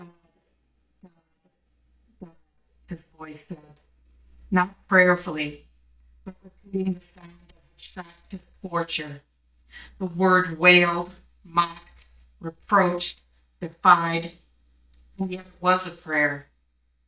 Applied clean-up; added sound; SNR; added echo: neural mask model DeepFilterNet 3.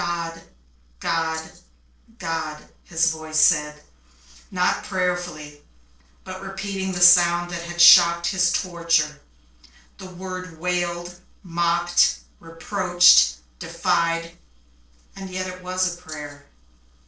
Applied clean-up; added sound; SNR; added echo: neural separator model SepFormer DNS4.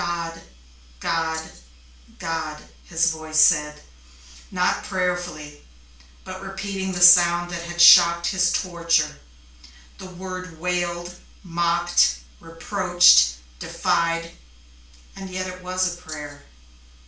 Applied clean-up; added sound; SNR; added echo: none; Rattle (instrument); 13 dB; reverberation time 0.4 s.